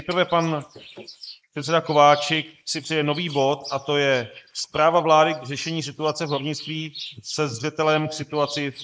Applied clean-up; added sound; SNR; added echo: neural mask model Resemble Enhance denoiser.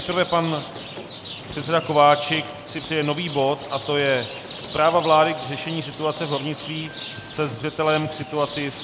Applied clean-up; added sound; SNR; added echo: none; Rain; 11 dB; none.